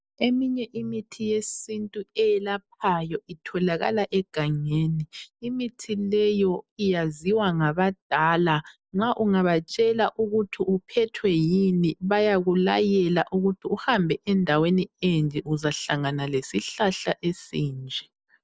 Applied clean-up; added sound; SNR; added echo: none; none; none; none.